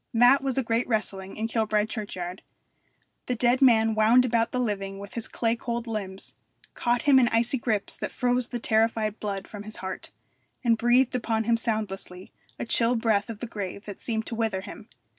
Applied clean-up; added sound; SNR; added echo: none; none; none; none.